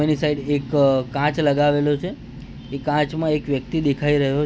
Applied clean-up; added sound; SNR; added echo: none; none; none; none.